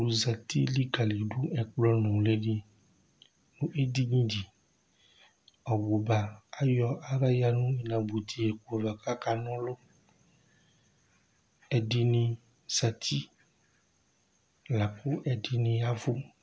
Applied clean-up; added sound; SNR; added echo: none; none; none; none.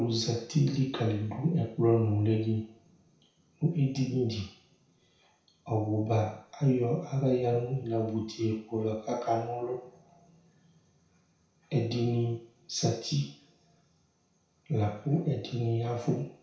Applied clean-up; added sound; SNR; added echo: none; none; none; reverberation time 0.6 s.